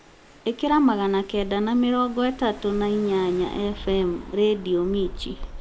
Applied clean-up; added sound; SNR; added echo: none; Engine / Car; 14 dB; none.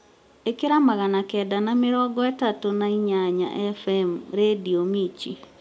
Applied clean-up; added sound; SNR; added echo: none; none; none; none.